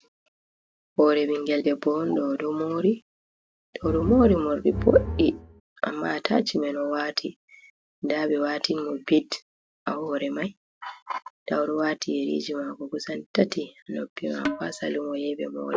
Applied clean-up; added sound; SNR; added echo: none; Percussion + Bowed string instrument; 5 dB; none.